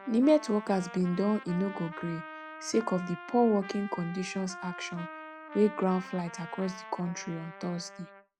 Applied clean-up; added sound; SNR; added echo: none; Trumpet; 14 dB; none.